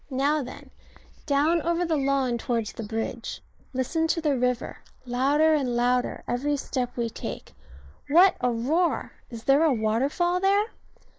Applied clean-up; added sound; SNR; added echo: neural mask model Resemble Enhance denoiser.